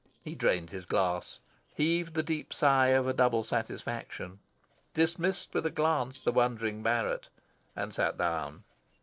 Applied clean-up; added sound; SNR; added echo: neural separator model SepFormer DNS4.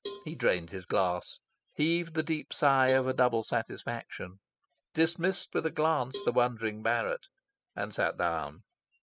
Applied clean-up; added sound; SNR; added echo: classical method spectral subtraction.